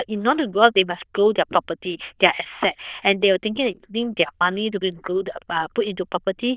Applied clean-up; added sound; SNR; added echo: neural diffusion model UNIVERSE++.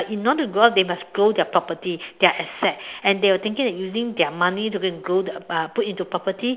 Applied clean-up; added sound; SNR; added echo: none; none; none; none.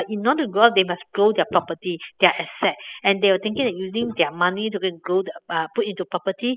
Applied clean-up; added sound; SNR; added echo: classical method spectral subtraction.